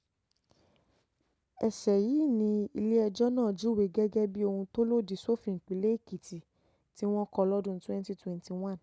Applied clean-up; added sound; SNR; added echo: none; none; none; none.